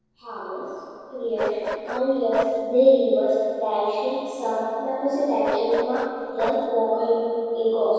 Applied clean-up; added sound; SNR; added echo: none; Bark; 13 dB; reverberation time 2.2 s.